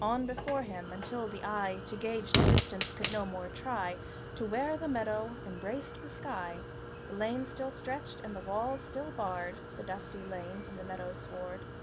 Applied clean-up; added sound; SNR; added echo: none; Fire; -1 dB; none.